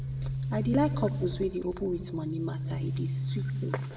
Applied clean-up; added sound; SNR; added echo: none; Boom; 0 dB; reverberation time 1.1 s.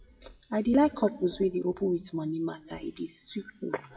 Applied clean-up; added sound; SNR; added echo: classical method WPE with log-MMSE.